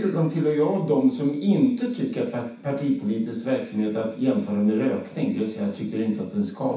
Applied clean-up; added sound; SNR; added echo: none; none; none; reverberation time 0.7 s.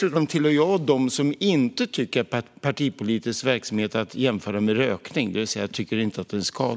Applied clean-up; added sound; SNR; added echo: none; none; none; none.